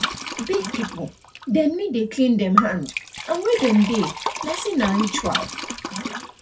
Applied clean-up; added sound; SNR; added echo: none; Liquid; 6 dB; reverberation time 0.4 s.